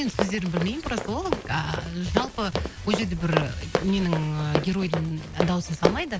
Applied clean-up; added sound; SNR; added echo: none; Run; 4 dB; none.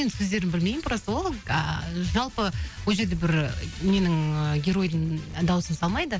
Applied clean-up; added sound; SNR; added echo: none; none; none; none.